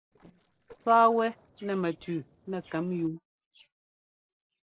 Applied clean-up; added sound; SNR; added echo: neural separator model SepFormer DNS4.